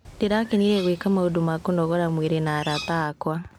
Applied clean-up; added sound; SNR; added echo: none; Bird; 17 dB; none.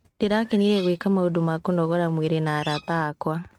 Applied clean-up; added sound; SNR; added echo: neural mask model RNNoise.